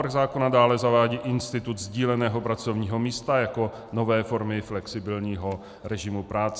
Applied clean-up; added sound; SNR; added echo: none; none; none; none.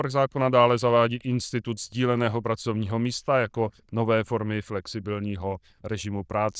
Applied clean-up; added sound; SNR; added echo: neural diffusion model UNIVERSE++.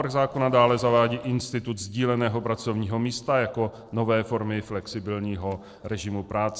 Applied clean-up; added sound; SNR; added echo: neural separator model SepFormer DNS4.